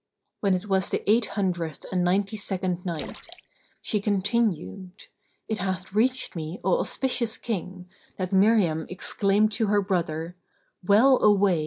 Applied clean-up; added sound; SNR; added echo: none; Splash, splatter; 20 dB; none.